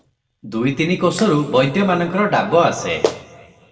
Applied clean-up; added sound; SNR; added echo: none; Clapping; 13 dB; reverberation time 1.5 s.